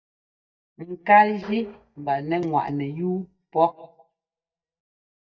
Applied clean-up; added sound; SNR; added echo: neural mask model DeepFilterNet 3.